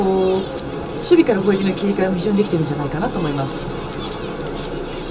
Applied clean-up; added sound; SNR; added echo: none; Cutlery, silverware; 16 dB; reverberation time 0.2 s.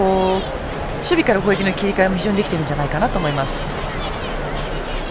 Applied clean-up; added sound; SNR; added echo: none; none; none; none.